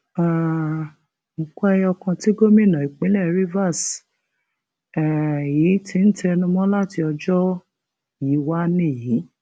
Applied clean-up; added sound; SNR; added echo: none; none; none; none.